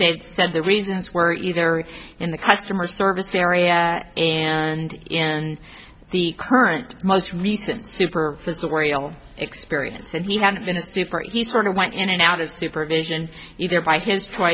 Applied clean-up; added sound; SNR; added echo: none; none; none; none.